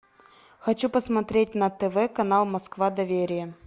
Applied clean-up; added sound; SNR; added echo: none; none; none; none.